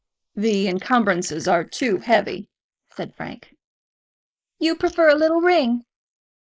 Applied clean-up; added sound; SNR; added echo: neural mask model Resemble Enhance denoiser.